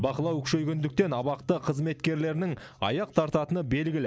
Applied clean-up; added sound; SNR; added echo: none; Keyboard (musical); 17 dB; none.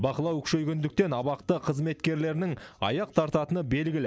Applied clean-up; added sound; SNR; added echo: none; none; none; none.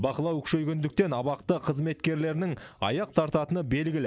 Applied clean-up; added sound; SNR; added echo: neural mask model Resemble Enhance denoiser.